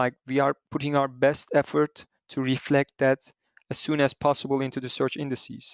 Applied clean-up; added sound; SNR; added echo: none; none; none; none.